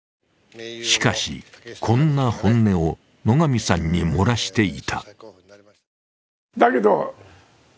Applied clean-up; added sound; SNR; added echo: none; none; none; none.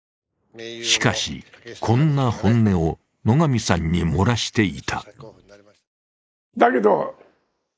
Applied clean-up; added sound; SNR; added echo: neural mask model Resemble Enhance denoiser.